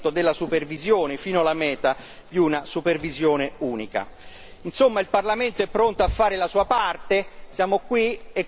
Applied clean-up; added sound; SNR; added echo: none; Engine / Car; 16 dB; none.